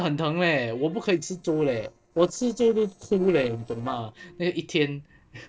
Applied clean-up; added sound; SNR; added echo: neural separator model SepFormer DNS4.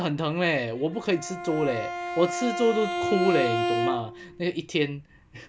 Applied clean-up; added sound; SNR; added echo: none; Bowed string instrument; 4 dB; none.